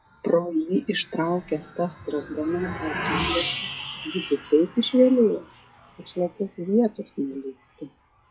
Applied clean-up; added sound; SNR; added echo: classical method log-MMSE.